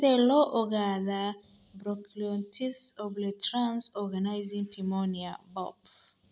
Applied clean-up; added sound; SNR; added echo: none; none; none; none.